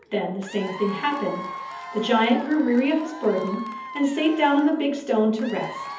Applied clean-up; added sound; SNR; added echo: none; Applause / Crowd / Cheering; 13 dB; reverberation time 0.7 s.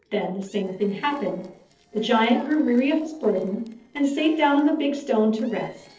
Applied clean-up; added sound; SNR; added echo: neural separator model SepFormer DNS4.